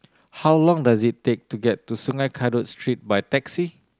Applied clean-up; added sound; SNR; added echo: none; none; none; none.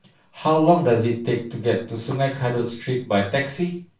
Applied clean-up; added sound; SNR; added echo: none; none; none; reverberation time 0.3 s.